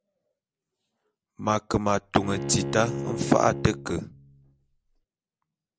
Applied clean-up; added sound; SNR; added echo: none; Bowed string instrument; 6 dB; none.